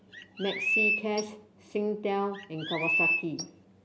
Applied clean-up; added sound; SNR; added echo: none; Chirp, tweet; -3 dB; none.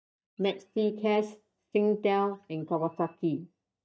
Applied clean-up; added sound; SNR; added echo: neural mask model DeepFilterNet 3.